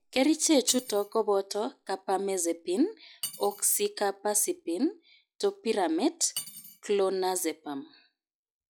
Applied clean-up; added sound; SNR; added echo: classical method log-MMSE.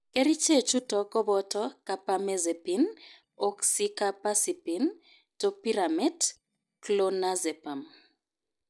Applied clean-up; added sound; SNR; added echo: neural mask model DeepFilterNet 3.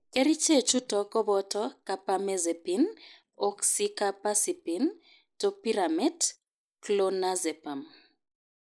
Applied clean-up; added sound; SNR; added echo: neural mask model Resemble Enhance denoiser.